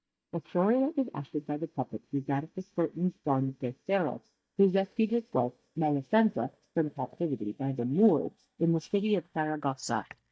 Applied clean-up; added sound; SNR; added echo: neural mask model DeepFilterNet 3.